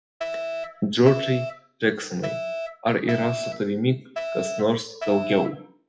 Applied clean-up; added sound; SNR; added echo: classical method WPE with log-MMSE.